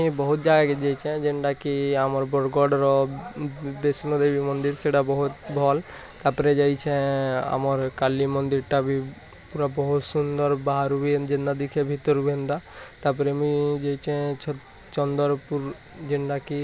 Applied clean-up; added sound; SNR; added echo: none; none; none; none.